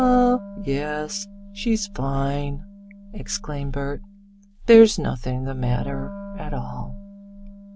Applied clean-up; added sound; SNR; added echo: none; Wind instrument, woodwind instrument; 17 dB; none.